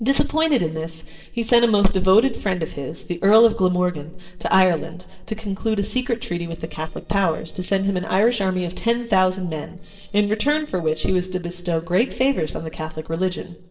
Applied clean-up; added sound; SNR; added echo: neural separator model SepFormer DNS4.